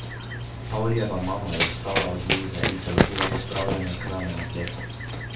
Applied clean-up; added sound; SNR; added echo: none; Run; -2 dB; reverberation time 0.3 s.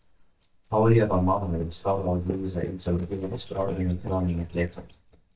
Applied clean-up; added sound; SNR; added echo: neural mask model DeepFilterNet 3.